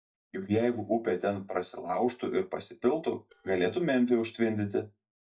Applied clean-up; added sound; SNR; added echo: neural mask model DeepFilterNet 3.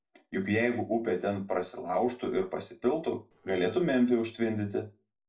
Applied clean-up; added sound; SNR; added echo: neural separator model SepFormer DNS4.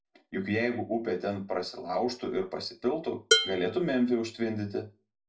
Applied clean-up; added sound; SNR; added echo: none; Dishes, pots, and pans; -1 dB; reverberation time 0.2 s.